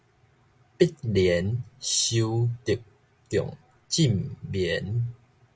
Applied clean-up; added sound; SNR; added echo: none; none; none; none.